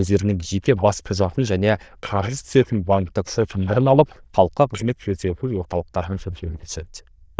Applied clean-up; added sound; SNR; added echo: neural diffusion model UNIVERSE++.